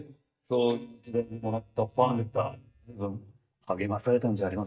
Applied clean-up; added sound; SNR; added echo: neural mask model DeepFilterNet 3.